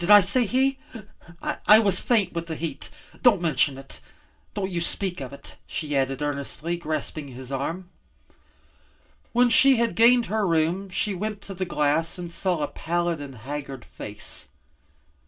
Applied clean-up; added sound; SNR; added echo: none; none; none; reverberation time 0.2 s.